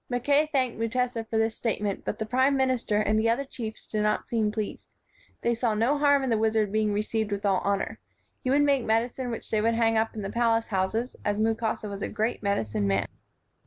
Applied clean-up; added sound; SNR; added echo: none; Bass drum; 11 dB; none.